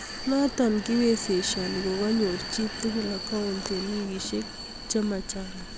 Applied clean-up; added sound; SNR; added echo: none; Vehicle; 9 dB; none.